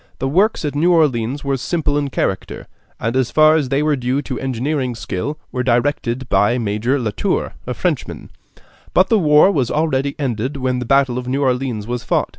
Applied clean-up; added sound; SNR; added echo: none; none; none; none.